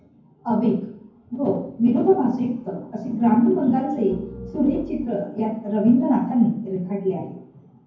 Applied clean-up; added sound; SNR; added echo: none; Piano; 15 dB; reverberation time 0.9 s.